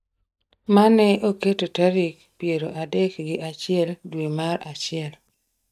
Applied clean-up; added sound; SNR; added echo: neural mask model DeepFilterNet 3.